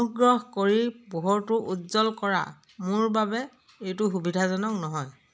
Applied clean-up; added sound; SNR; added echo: none; none; none; none.